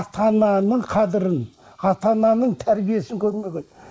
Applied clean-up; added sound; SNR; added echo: neural mask model Resemble Enhance denoiser.